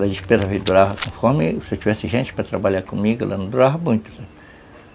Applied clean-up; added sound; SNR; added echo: none; Rattle; 12 dB; none.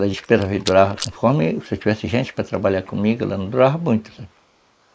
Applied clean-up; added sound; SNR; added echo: neural mask model Resemble Enhance denoiser.